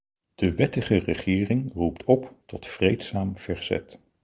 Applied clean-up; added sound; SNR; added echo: none; none; none; none.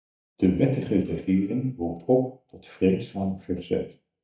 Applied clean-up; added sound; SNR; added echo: neural mask model DeepFilterNet 3.